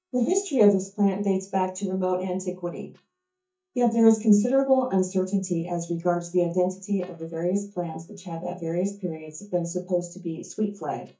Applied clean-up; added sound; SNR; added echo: neural mask model DeepFilterNet 3.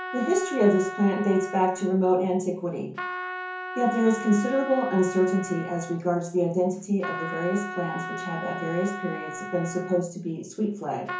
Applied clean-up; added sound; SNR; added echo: none; Trumpet; 10 dB; reverberation time 0.6 s.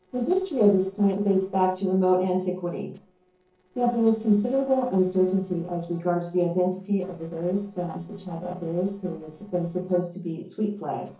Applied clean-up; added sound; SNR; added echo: neural separator model SepFormer DNS4.